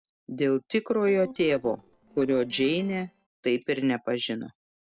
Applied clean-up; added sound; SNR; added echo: neural separator model SepFormer DNS4.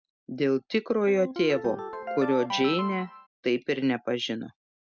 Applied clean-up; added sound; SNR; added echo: none; Ringtone; 7 dB; none.